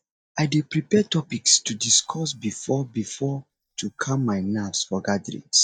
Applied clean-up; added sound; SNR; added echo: neural mask model DeepFilterNet 3.